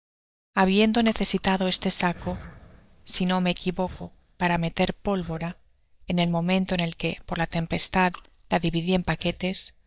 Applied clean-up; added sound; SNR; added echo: neural mask model DeepFilterNet 3.